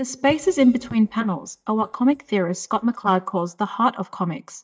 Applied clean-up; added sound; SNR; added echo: neural mask model DeepFilterNet 3.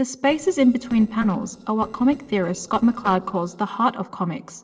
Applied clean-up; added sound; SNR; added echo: neural separator model SepFormer DNS4.